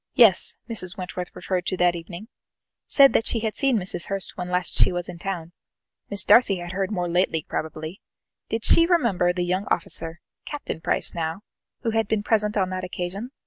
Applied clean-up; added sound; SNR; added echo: none; none; none; none.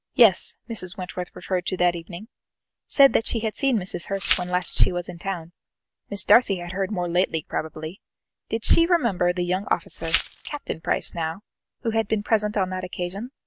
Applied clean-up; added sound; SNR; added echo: none; Glass; 5 dB; none.